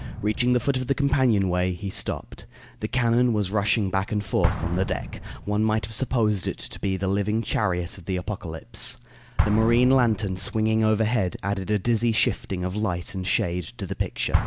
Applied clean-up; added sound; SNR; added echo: none; Explosion; 9 dB; none.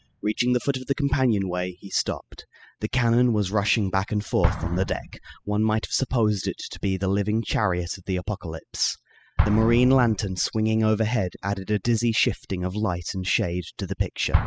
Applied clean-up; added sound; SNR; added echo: classical method spectral subtraction.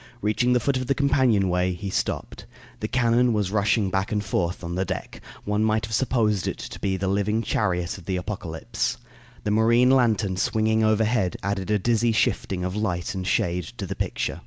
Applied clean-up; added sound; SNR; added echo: none; none; none; none.